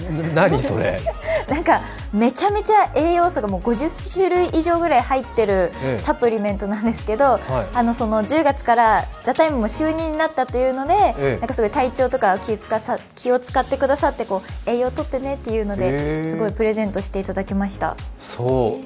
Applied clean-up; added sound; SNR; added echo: none; none; none; none.